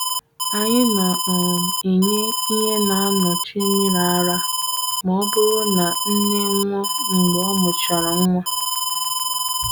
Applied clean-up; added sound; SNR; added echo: none; Alarm; 2 dB; none.